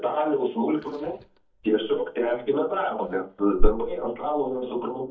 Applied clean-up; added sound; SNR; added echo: neural mask model DeepFilterNet 3.